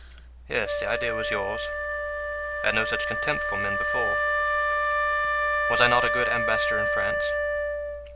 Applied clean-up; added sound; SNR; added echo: none; Wind instrument, woodwind instrument; -4 dB; none.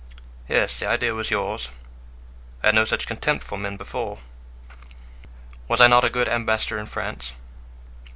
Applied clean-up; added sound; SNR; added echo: none; none; none; none.